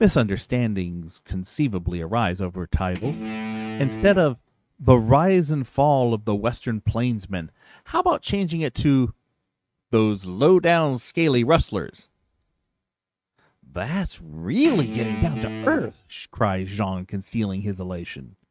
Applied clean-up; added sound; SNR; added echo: neural mask model RNNoise.